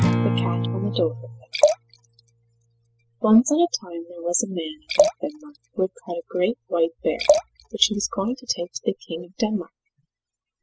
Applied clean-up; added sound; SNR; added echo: classical method spectral subtraction.